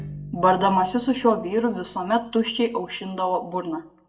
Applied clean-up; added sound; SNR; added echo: none; Bowed string instrument; 20 dB; reverberation time 0.4 s.